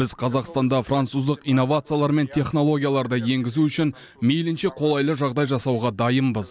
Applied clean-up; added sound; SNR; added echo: none; none; none; none.